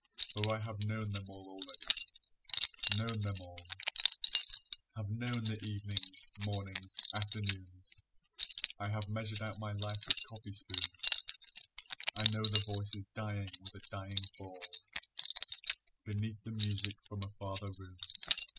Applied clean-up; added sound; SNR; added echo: classical method spectral subtraction.